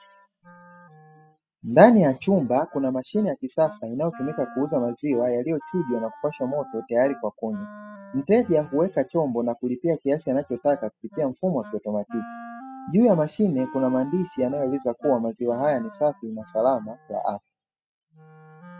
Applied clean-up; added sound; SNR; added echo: classical method spectral subtraction.